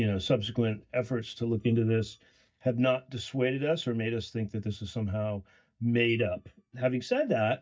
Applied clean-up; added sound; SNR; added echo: neural mask model DeepFilterNet 3.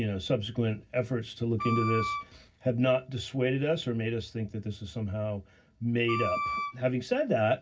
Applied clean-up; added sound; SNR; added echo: none; Wind instrument, woodwind instrument; 5 dB; reverberation time 0.4 s.